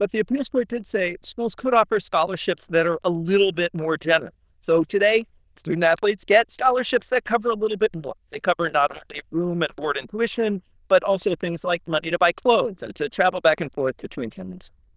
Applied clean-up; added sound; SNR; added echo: neural diffusion model UNIVERSE++.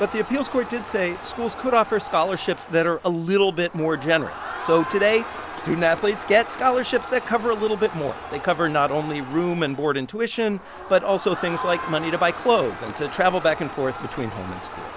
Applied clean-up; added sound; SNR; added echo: none; Crowd; 12 dB; none.